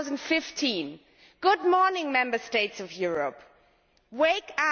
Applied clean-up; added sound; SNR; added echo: none; none; none; none.